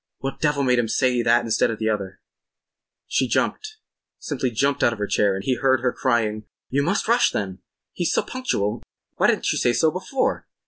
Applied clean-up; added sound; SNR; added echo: none; none; none; none.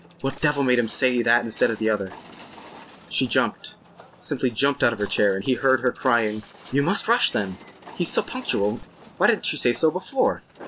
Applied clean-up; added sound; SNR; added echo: none; Walk, footsteps; 19 dB; none.